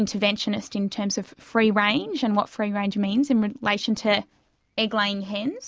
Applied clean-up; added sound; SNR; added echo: none; none; none; none.